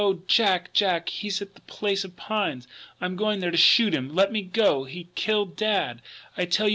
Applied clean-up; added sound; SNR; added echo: none; none; none; none.